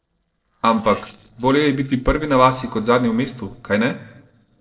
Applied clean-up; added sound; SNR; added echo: neural separator model SepFormer DNS4.